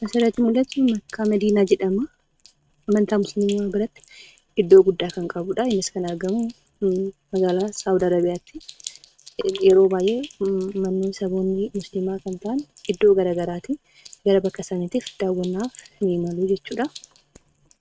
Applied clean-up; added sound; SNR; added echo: neural mask model RNNoise.